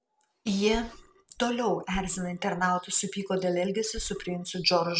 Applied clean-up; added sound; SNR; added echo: none; Burping, eructation; 16 dB; none.